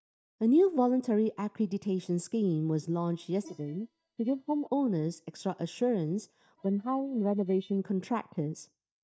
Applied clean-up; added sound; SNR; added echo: neural mask model DeepFilterNet 3.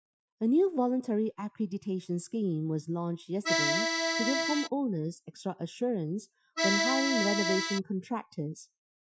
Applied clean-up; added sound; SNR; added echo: classical method Wiener filter.